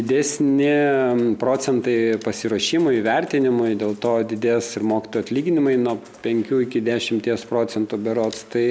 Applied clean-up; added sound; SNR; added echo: none; none; none; none.